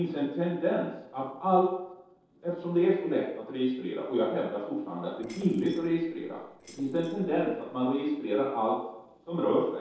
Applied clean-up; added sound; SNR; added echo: neural separator model SepFormer DNS4.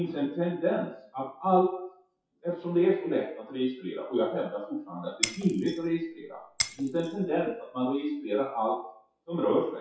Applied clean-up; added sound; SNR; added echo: classical method WPE with log-MMSE.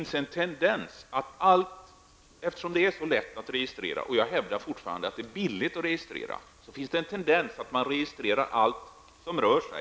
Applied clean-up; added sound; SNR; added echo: none; none; none; none.